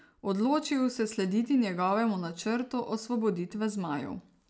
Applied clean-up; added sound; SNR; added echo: none; none; none; none.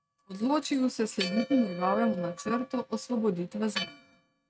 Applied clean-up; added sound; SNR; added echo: neural mask model RNNoise.